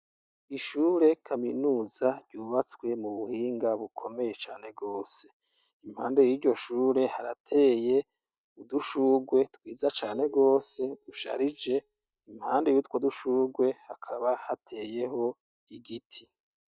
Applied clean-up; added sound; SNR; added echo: neural mask model DeepFilterNet 3.